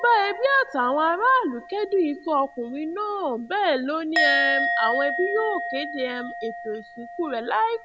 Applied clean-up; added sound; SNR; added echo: none; Musical instrument; 5 dB; none.